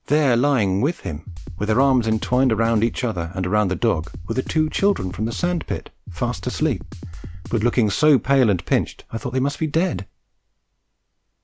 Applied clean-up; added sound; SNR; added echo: none; Drum kit; 11 dB; none.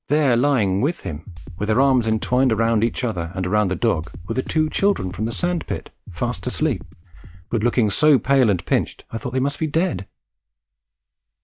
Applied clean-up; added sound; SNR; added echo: neural mask model DeepFilterNet 3.